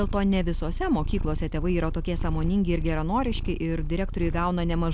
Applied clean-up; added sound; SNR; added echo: none; Purr; 2 dB; none.